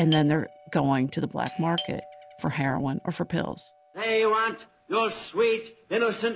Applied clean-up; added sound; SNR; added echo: none; Doorbell; 17 dB; none.